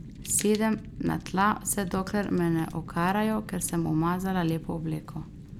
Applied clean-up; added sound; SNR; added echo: none; Fire; 13 dB; none.